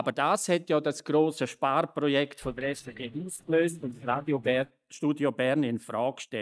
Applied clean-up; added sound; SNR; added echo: neural mask model DeepFilterNet 3.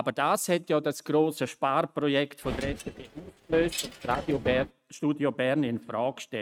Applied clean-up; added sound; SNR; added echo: neural mask model RNNoise.